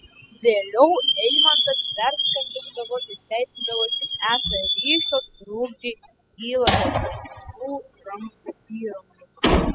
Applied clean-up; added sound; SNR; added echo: classical method spectral subtraction.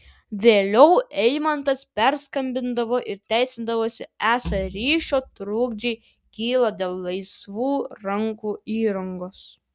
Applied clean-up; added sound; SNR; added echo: none; none; none; none.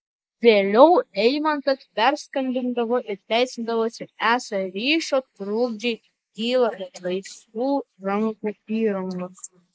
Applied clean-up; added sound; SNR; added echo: neural mask model Resemble Enhance denoiser.